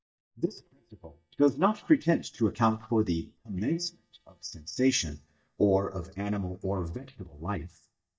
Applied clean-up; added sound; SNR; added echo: neural mask model DeepFilterNet 3.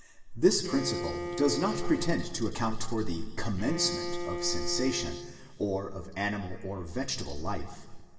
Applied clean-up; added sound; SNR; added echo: none; Bowed string instrument; 8 dB; reverberation time 2.0 s.